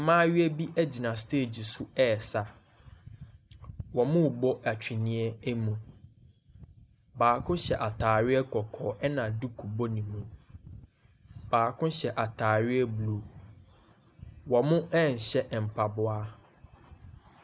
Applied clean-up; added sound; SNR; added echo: none; none; none; none.